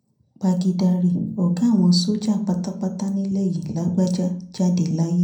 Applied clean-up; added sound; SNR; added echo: none; none; none; reverberation time 0.5 s.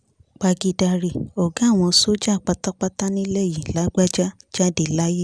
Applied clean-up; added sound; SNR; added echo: none; none; none; none.